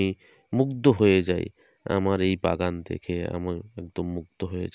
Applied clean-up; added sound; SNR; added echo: none; none; none; none.